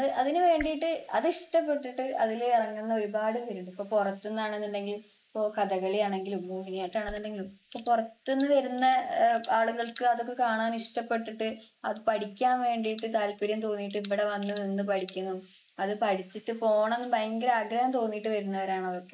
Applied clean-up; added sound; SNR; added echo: neural mask model Resemble Enhance denoiser.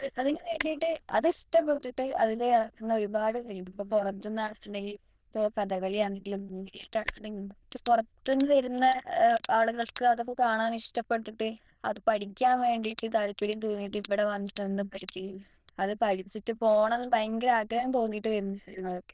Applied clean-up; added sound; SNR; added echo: neural diffusion model UNIVERSE++.